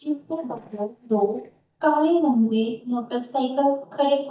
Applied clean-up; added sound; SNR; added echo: neural mask model DeepFilterNet 3.